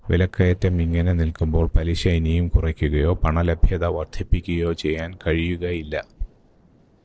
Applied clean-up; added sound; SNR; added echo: neural separator model SepFormer DNS4.